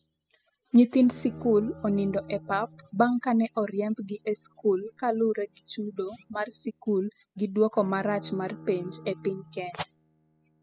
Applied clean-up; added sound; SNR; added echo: classical method spectral subtraction.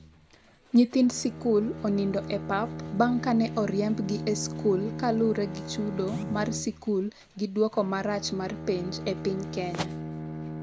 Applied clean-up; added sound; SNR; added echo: none; Bowed string instrument; 9 dB; none.